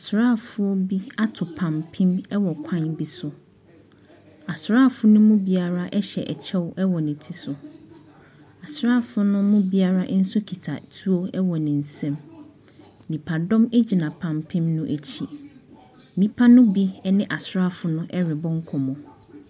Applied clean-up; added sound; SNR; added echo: none; none; none; none.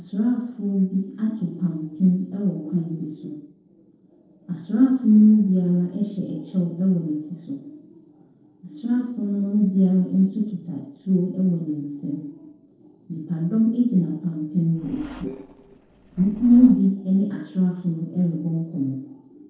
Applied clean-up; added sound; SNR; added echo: neural separator model SepFormer DNS4.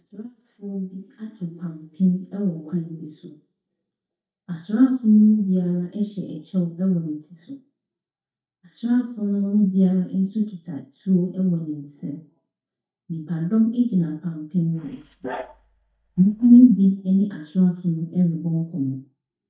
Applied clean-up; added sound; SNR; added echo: neural mask model DeepFilterNet 3.